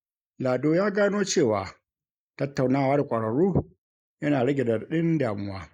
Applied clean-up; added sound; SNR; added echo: neural mask model Resemble Enhance denoiser.